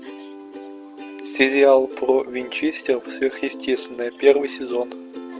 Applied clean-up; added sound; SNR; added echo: none; Plucked string instrument; 15 dB; none.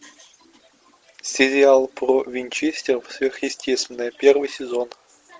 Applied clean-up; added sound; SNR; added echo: none; none; none; none.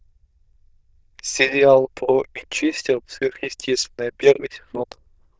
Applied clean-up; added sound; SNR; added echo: neural diffusion model UNIVERSE++.